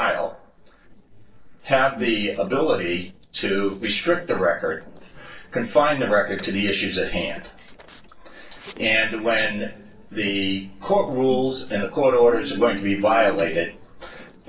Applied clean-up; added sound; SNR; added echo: neural separator model SepFormer DNS4.